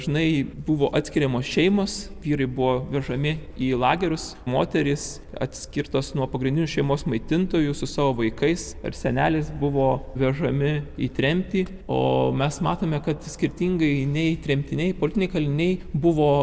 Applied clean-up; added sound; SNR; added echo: none; none; none; none.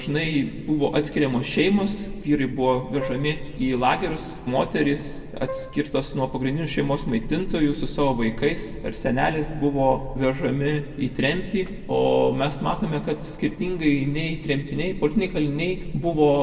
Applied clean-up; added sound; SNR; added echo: none; Keyboard (musical); 12 dB; reverberation time 1.3 s.